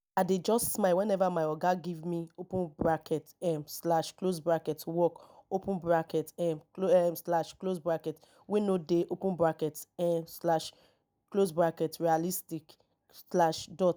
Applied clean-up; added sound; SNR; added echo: none; none; none; none.